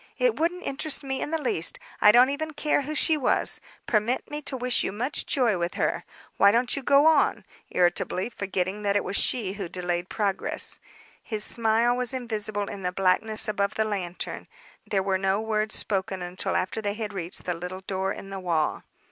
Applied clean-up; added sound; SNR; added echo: none; none; none; none.